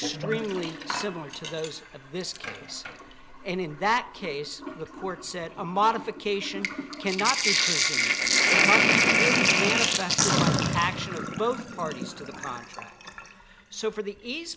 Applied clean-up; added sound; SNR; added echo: none; Sink (filling or washing); -4 dB; none.